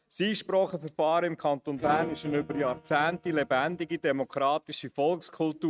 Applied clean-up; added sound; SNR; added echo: neural mask model RNNoise.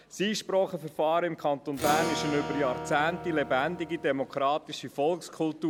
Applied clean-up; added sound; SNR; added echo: none; Acoustic guitar / Strum; 7 dB; none.